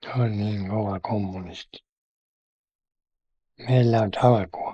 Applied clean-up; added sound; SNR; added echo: neural mask model Resemble Enhance denoiser.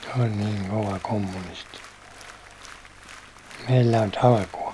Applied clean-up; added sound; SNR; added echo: none; Applause; 20 dB; none.